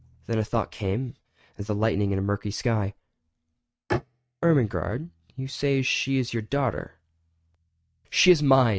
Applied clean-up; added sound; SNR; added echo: neural mask model RNNoise.